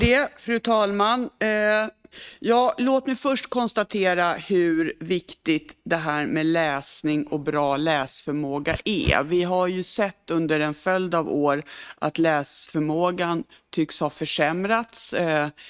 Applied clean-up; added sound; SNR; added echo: neural mask model RNNoise.